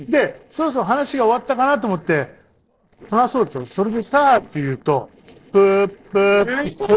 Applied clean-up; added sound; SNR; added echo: neural separator model SepFormer DNS4.